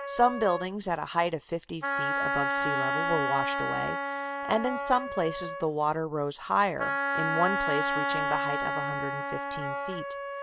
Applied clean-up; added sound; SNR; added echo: none; Wind instrument, woodwind instrument; 1 dB; none.